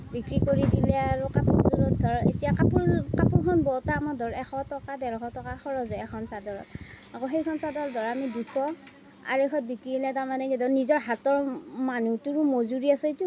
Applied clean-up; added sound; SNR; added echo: none; none; none; none.